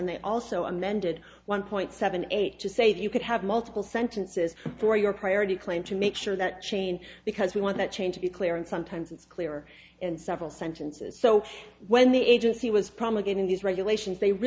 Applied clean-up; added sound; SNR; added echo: none; none; none; none.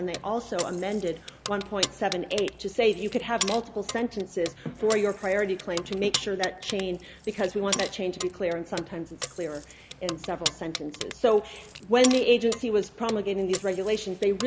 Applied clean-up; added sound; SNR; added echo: none; Keys jangling; 10 dB; none.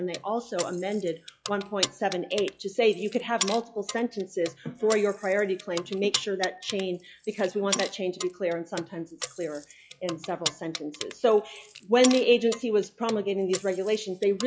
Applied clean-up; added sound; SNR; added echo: classical method log-MMSE.